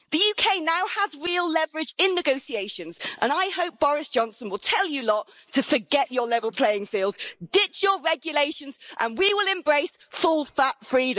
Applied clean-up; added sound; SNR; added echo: neural mask model Resemble Enhance denoiser.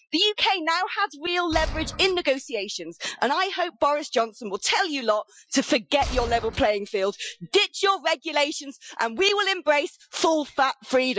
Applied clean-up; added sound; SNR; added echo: classical method Wiener filter.